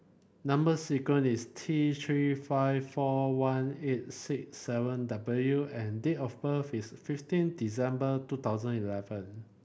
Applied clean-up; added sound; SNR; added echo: none; none; none; none.